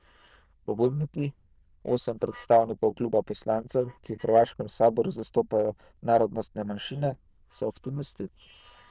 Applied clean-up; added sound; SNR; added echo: neural diffusion model UNIVERSE++.